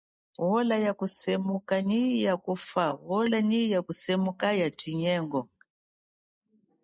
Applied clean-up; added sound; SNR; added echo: neural mask model Resemble Enhance denoiser.